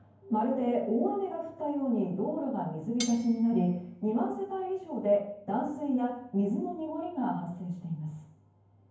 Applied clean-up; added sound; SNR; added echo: none; Cutlery, silverware; 13 dB; reverberation time 0.9 s.